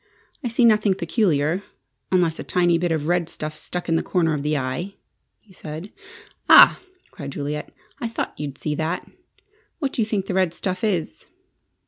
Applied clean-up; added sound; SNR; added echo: none; none; none; none.